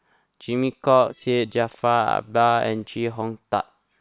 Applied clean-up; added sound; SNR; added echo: neural separator model SepFormer WHAM!.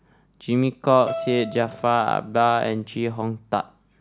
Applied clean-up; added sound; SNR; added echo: none; Bowed string instrument; 13 dB; none.